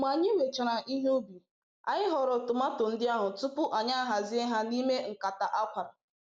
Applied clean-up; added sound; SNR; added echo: none; none; none; none.